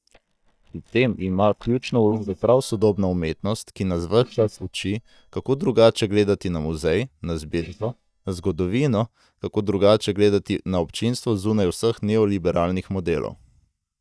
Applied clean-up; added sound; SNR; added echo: neural mask model DeepFilterNet 3.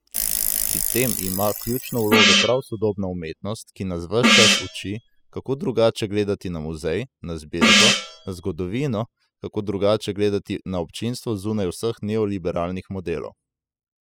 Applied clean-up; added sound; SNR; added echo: classical method spectral subtraction.